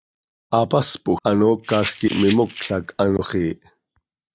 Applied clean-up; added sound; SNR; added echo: neural mask model DeepFilterNet 3.